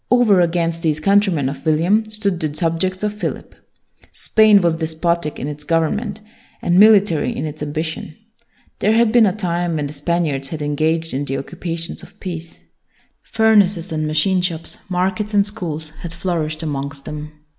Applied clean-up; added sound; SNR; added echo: none; none; none; none.